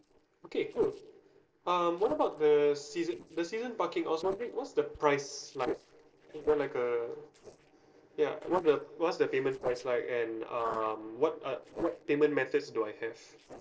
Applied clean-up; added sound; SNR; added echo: neural separator model SepFormer DNS4.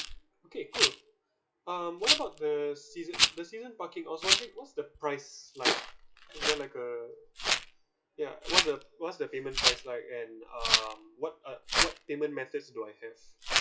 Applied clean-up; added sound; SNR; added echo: classical method WPE with log-MMSE.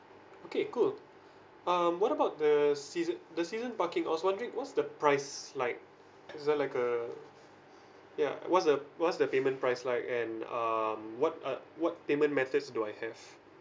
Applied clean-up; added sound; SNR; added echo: none; none; none; none.